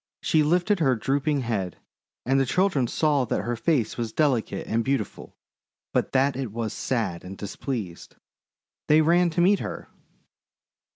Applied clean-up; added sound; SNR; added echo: none; none; none; none.